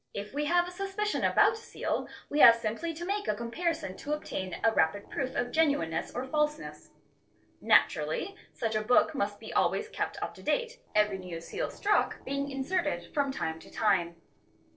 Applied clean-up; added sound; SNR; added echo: neural separator model SepFormer DNS4.